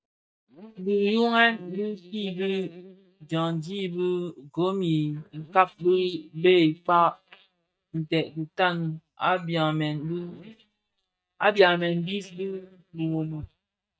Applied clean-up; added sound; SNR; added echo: neural mask model DeepFilterNet 3.